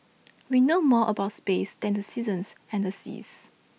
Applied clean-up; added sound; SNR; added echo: none; none; none; none.